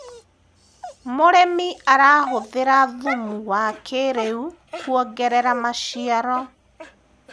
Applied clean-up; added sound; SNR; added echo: none; Dog; 16 dB; none.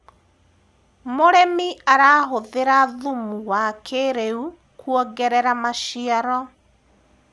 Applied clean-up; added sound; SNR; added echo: none; none; none; none.